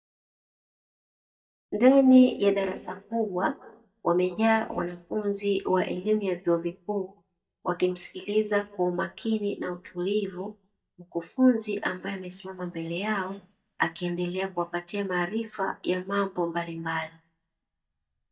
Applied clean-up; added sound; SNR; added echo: neural mask model DeepFilterNet 3.